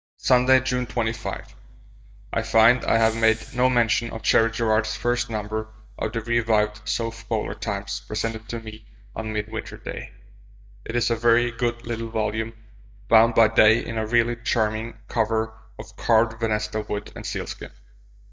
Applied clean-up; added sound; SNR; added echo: neural mask model DeepFilterNet 3.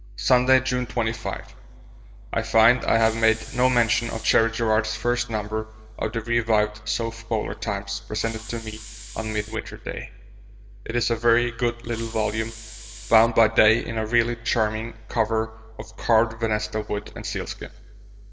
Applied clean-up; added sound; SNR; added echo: none; Hiss; 16 dB; reverberation time 2.1 s.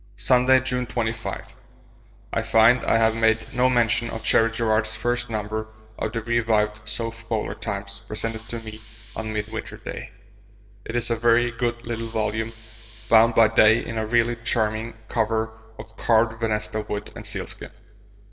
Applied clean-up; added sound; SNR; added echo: neural separator model SepFormer DNS4.